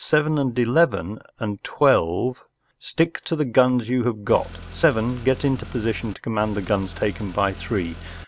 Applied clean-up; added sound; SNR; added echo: none; Car; 14 dB; none.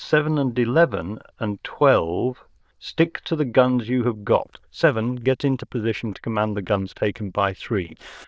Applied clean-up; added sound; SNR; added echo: neural diffusion model UNIVERSE++.